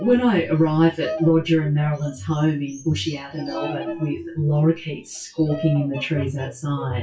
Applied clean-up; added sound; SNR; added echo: classical method WPE with log-MMSE.